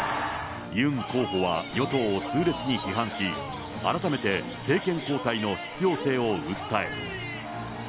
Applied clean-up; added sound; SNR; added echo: none; Guitar; 15 dB; none.